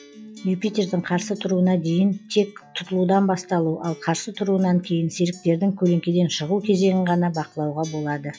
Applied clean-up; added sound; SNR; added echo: classical method log-MMSE.